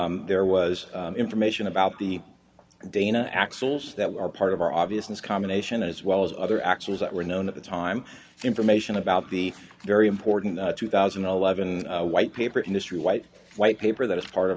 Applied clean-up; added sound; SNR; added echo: none; none; none; none.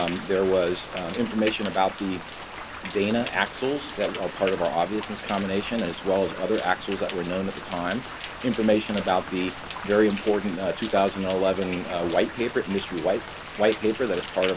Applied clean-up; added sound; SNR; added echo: none; Rain; 9 dB; none.